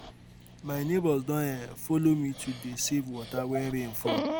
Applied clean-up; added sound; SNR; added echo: none; Dog; 8 dB; none.